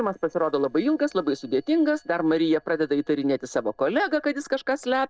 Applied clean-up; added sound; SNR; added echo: neural separator model SepFormer DNS4.